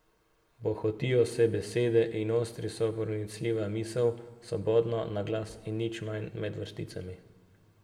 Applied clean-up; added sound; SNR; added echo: none; none; none; reverberation time 1.2 s.